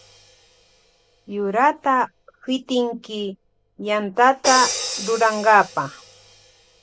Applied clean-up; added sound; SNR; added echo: none; Crash cymbal; 11 dB; none.